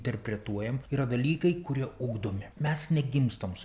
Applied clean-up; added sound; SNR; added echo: none; none; none; none.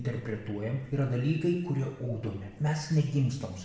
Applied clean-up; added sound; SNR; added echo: none; none; none; reverberation time 0.8 s.